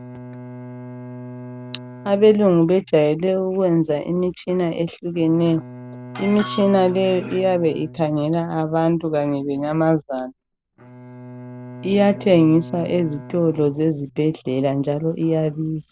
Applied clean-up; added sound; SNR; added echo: none; Bowed string instrument; 18 dB; none.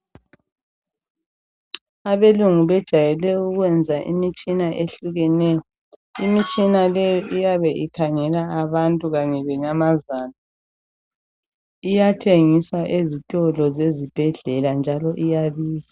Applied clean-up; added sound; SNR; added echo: none; none; none; none.